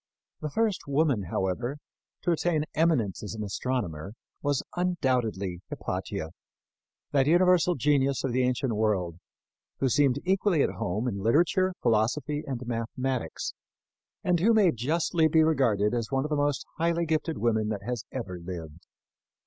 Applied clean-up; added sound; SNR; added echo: none; none; none; none.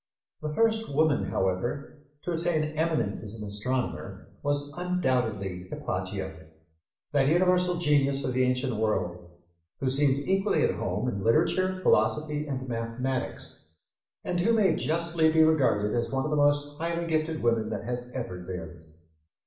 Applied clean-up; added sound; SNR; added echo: none; none; none; reverberation time 0.6 s.